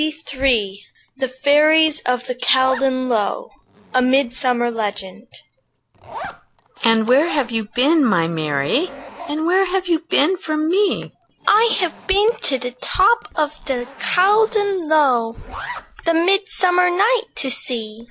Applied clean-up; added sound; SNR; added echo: none; Zipper (clothing); 20 dB; none.